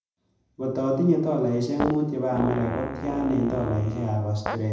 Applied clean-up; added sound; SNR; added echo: none; Fart; 8 dB; reverberation time 0.8 s.